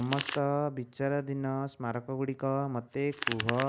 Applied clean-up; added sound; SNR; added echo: none; Domestic sounds, home sounds; 9 dB; none.